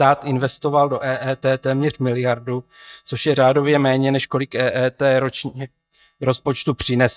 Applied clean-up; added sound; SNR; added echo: neural mask model DeepFilterNet 3.